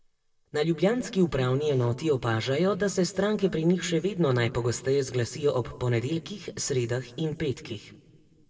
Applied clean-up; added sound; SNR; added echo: neural separator model SepFormer DNS4.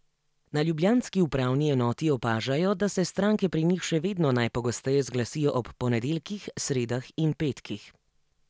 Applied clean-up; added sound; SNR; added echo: none; none; none; none.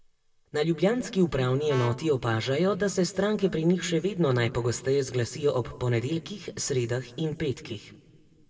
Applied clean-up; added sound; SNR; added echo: none; Brass instrument; 14 dB; reverberation time 1.1 s.